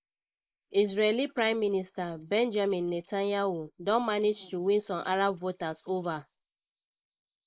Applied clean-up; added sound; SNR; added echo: neural mask model Resemble Enhance denoiser.